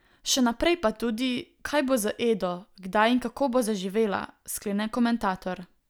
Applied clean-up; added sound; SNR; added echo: none; none; none; none.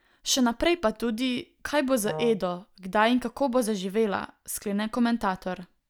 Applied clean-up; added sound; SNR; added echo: neural mask model DeepFilterNet 3.